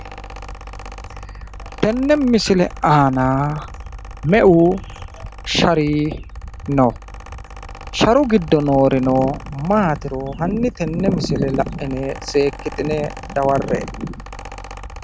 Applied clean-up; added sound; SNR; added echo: none; Mechanical fan; 14 dB; none.